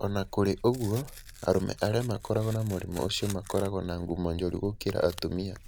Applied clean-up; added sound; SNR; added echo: none; Tearing; 17 dB; none.